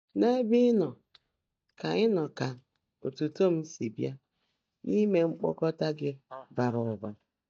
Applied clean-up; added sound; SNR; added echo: neural mask model DeepFilterNet 3.